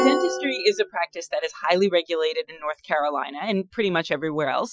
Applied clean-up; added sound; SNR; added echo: classical method Wiener filter.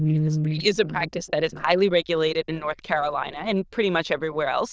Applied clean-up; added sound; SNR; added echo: neural diffusion model UNIVERSE++.